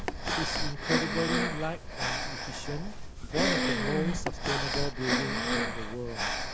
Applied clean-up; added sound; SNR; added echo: none; Breathing; -5 dB; none.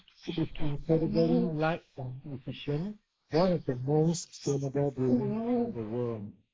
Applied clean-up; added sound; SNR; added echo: neural mask model Resemble Enhance denoiser.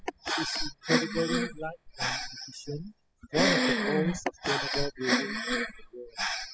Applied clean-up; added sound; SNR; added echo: classical method spectral subtraction.